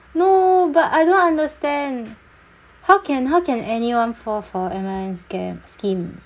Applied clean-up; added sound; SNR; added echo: none; none; none; none.